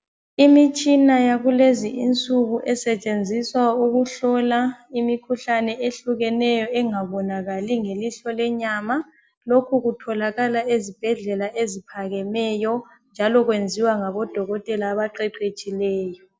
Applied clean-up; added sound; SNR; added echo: none; none; none; none.